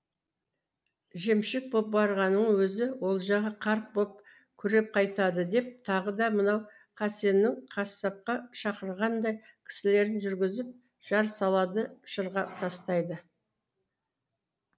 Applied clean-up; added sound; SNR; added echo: none; none; none; none.